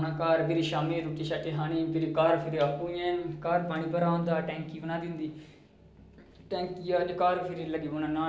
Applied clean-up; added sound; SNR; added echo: none; none; none; none.